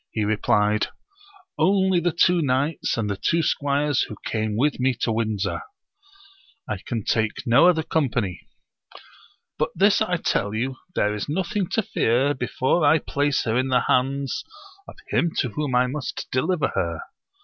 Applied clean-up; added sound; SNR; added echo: none; none; none; none.